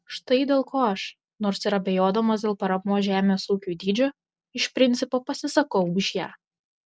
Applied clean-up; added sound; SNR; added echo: none; none; none; none.